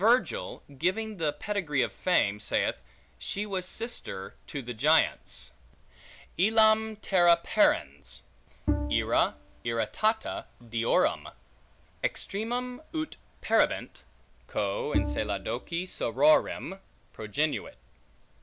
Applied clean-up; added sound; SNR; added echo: none; Bowed string instrument; 4 dB; none.